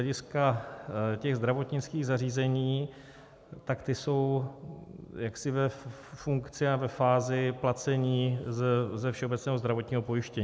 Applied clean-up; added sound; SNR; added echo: none; none; none; none.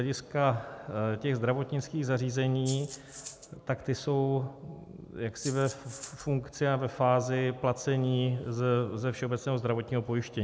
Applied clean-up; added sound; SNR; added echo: none; Rattle (instrument); 14 dB; none.